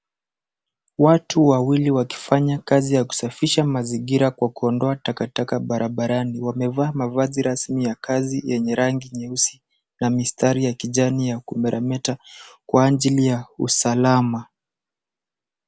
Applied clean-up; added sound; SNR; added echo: none; none; none; none.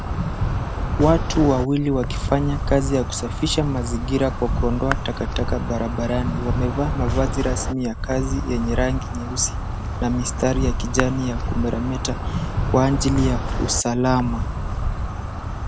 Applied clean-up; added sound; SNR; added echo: none; Insect; 1 dB; none.